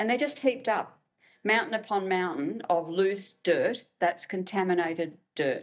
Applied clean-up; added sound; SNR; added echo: neural mask model DeepFilterNet 3.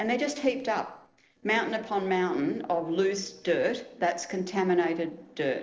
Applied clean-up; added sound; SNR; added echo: neural separator model SepFormer DNS4.